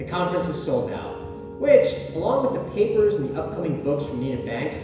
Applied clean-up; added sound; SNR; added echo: none; Piano; 12 dB; reverberation time 1.0 s.